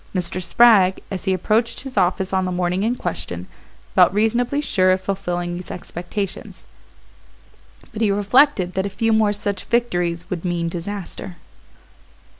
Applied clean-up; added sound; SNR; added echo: none; none; none; none.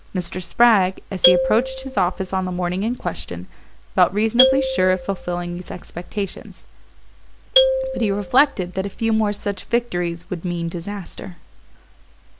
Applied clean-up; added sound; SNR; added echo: none; Marimba, xylophone; 1 dB; none.